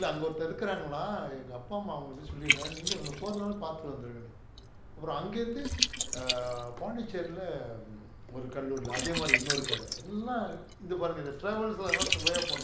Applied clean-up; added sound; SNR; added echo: none; Liquid; 0 dB; none.